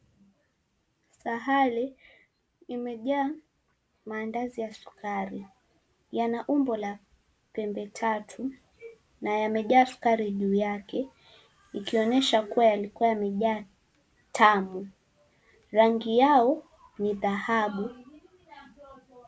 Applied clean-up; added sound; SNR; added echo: none; none; none; none.